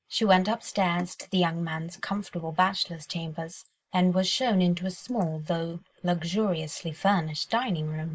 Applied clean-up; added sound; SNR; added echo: neural mask model Resemble Enhance denoiser.